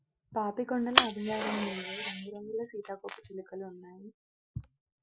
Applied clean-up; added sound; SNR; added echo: classical method Wiener filter.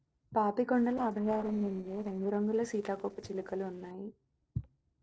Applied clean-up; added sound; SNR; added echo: neural separator model SepFormer DNS4.